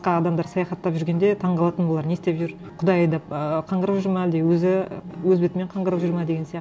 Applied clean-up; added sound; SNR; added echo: none; none; none; none.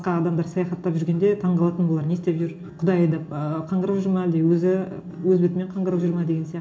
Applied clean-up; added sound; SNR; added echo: none; none; none; reverberation time 0.4 s.